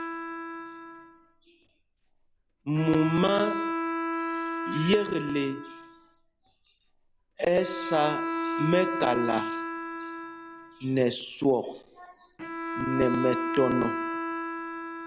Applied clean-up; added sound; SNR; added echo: none; Bowed string instrument; 4 dB; none.